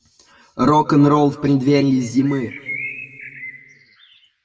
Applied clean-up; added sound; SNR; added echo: none; Bird; 15 dB; reverberation time 2.0 s.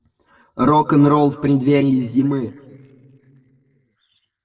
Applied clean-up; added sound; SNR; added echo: neural separator model SepFormer DNS4.